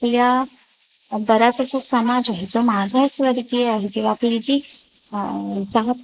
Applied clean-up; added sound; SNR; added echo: neural mask model Resemble Enhance denoiser.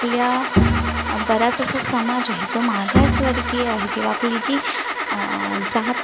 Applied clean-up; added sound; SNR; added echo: none; Bowed string instrument + Engine starting / Car; -1 dB; none.